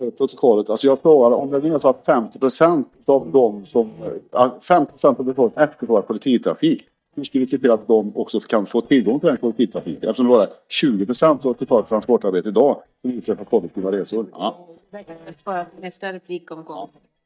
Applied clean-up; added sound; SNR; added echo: neural mask model DeepFilterNet 3.